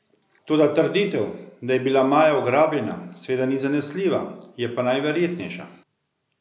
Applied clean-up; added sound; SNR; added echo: none; none; none; none.